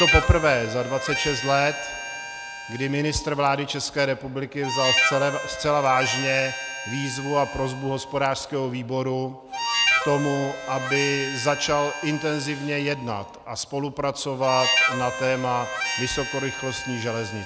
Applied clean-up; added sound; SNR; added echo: none; Harmonica; 4 dB; none.